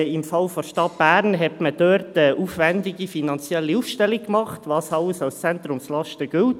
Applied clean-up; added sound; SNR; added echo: none; none; none; none.